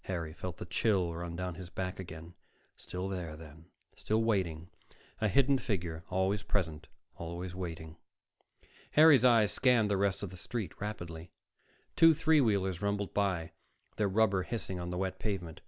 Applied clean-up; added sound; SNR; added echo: none; none; none; none.